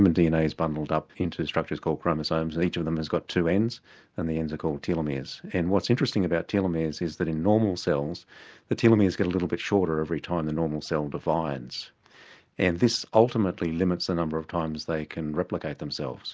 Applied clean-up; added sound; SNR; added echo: none; none; none; none.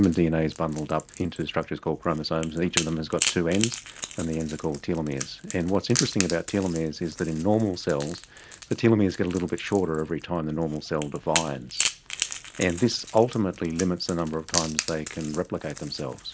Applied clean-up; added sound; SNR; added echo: none; Crack / Crackle; 9 dB; none.